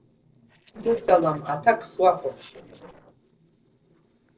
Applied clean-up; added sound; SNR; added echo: neural separator model SepFormer DNS4.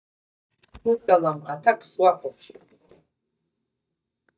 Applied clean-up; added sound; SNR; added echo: neural mask model DeepFilterNet 3.